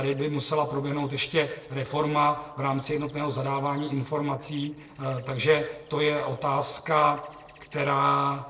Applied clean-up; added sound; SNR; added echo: neural separator model SepFormer DNS4.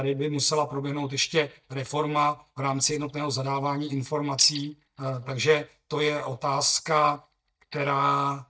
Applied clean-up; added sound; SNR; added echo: neural mask model DeepFilterNet 3.